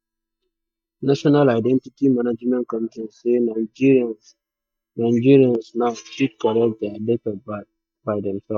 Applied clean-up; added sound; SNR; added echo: neural mask model DeepFilterNet 3.